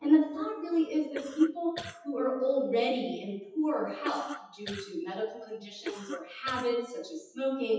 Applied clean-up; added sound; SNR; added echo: classical method WPE with log-MMSE.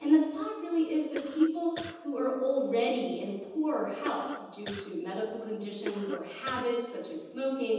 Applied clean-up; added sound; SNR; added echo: none; Cough; 11 dB; reverberation time 1.1 s.